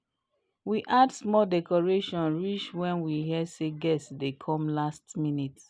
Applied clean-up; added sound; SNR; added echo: none; none; none; none.